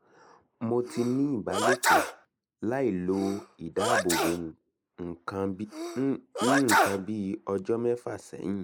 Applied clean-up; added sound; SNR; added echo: neural mask model Resemble Enhance denoiser.